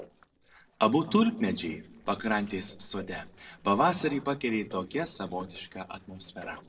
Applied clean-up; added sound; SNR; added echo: neural separator model SepFormer DNS4.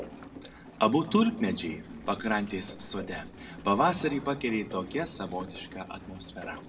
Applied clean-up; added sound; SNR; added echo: none; Rain; 15 dB; reverberation time 1.0 s.